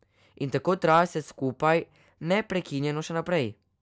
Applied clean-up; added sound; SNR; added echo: none; none; none; none.